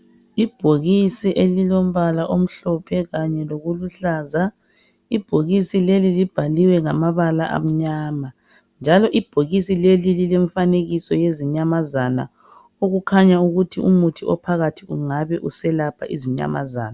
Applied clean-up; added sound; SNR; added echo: none; none; none; none.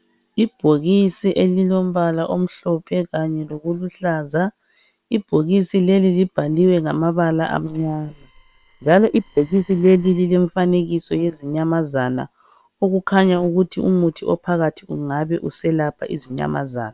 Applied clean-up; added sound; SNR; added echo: neural separator model SepFormer WHAM!.